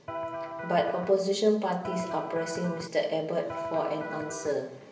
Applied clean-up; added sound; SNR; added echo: none; Electric guitar; 7 dB; reverberation time 0.8 s.